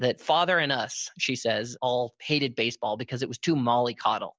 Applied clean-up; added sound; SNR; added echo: none; none; none; none.